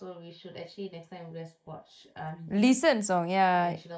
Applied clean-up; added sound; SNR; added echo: neural mask model Resemble Enhance denoiser.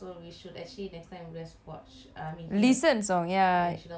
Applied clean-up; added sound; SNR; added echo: none; none; none; none.